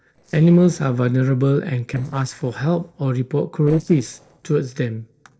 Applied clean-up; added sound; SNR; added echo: neural separator model SepFormer DNS4.